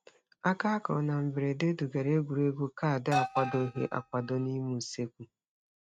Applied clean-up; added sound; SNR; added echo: neural mask model RNNoise.